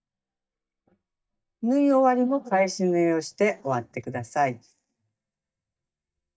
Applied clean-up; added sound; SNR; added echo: neural mask model DeepFilterNet 3.